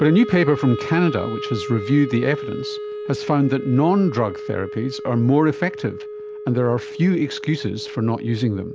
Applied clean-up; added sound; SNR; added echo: none; Wind instrument, woodwind instrument; 10 dB; none.